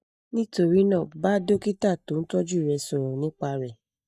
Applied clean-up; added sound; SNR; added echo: neural mask model DeepFilterNet 3.